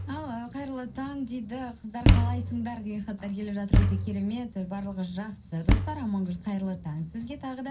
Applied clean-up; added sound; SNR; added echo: none; Thump, thud; -4 dB; reverberation time 0.3 s.